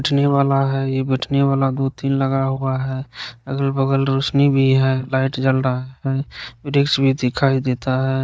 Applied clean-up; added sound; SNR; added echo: neural mask model DeepFilterNet 3.